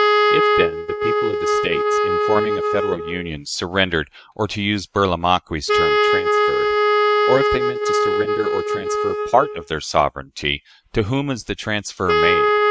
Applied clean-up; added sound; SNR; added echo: neural mask model RNNoise.